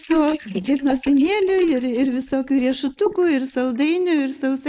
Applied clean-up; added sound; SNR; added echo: neural mask model Resemble Enhance denoiser.